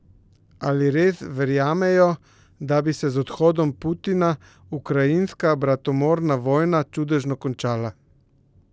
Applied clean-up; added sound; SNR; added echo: none; none; none; none.